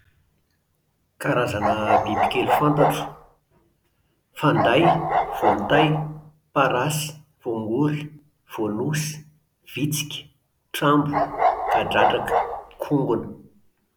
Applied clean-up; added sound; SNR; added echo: none; Bark; -2 dB; none.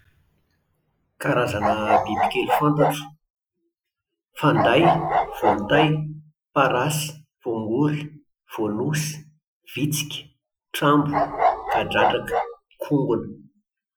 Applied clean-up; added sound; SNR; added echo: classical method Wiener filter.